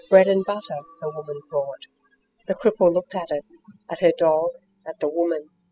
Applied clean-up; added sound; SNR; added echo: classical method spectral subtraction.